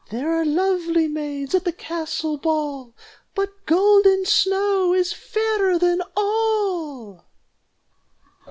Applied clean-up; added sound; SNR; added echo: none; none; none; none.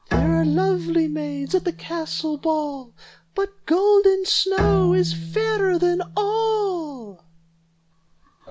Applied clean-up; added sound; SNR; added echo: none; Bowed string instrument; 7 dB; none.